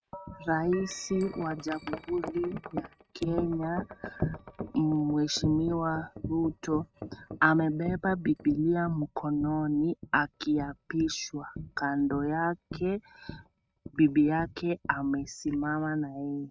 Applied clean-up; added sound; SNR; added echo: neural mask model RNNoise.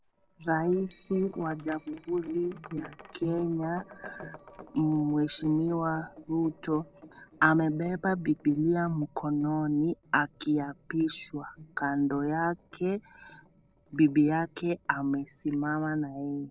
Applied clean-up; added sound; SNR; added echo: neural separator model SepFormer DNS4.